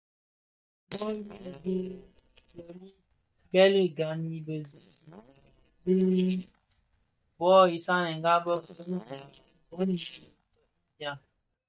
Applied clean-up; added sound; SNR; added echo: neural mask model DeepFilterNet 3.